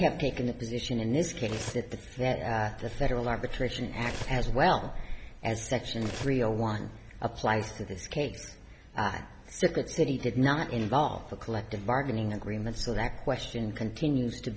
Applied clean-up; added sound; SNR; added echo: none; Cutlery, silverware; 14 dB; none.